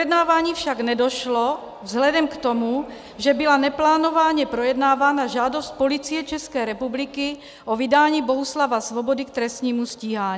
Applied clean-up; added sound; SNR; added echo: none; none; none; none.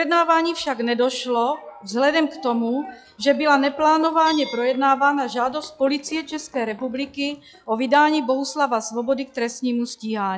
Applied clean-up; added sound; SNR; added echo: classical method log-MMSE.